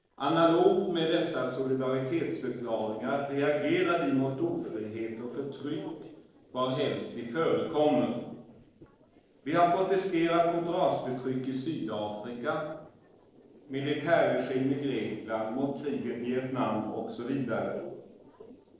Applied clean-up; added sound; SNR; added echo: neural separator model SepFormer DNS4.